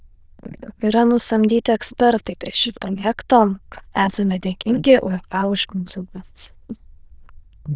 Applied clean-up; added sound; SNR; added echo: neural diffusion model UNIVERSE++.